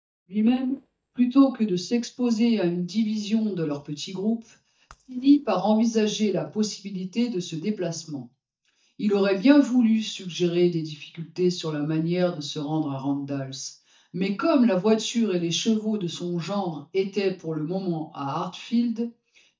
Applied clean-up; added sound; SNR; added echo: neural mask model DeepFilterNet 3.